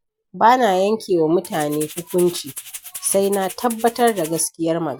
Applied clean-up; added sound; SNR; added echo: none; Rattle (instrument); 15 dB; none.